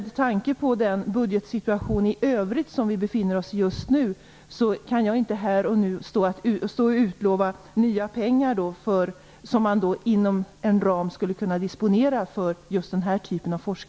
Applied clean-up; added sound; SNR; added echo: none; none; none; none.